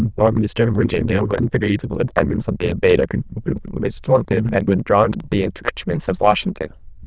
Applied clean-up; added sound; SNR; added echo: neural diffusion model UNIVERSE++.